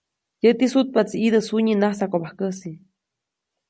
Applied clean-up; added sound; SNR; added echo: none; none; none; none.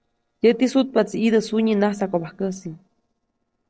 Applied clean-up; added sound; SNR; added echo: neural separator model SepFormer DNS4.